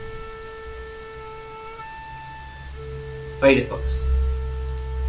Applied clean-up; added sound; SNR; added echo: none; Wind instrument, woodwind instrument; 13 dB; none.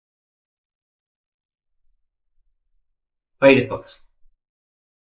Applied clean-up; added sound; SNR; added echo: neural mask model Resemble Enhance denoiser.